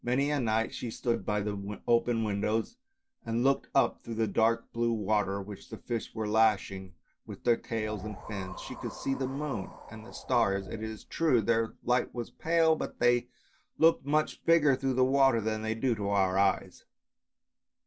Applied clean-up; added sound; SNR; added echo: none; Wind; 15 dB; none.